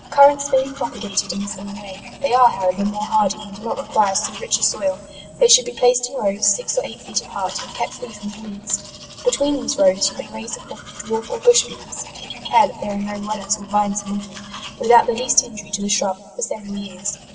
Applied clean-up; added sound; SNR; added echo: none; Domestic sounds, home sounds; 17 dB; reverberation time 2.3 s.